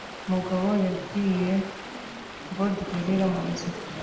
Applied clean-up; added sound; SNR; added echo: none; Stream; 11 dB; reverberation time 0.8 s.